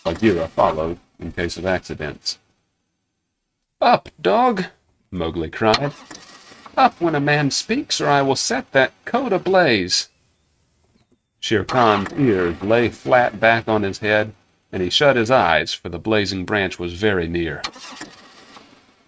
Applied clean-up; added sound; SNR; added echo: neural mask model RNNoise.